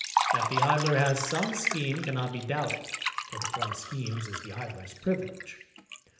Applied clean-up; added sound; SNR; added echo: none; Liquid; 1 dB; reverberation time 0.8 s.